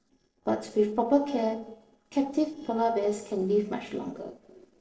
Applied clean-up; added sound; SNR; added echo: neural separator model SepFormer DNS4.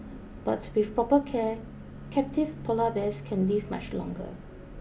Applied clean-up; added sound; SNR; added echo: none; none; none; none.